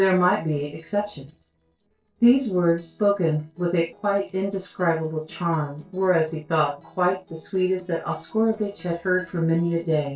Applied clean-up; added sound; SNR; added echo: neural separator model SepFormer DNS4.